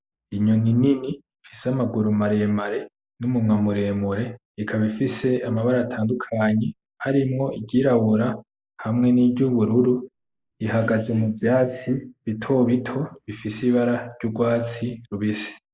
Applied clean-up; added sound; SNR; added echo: neural mask model Resemble Enhance denoiser.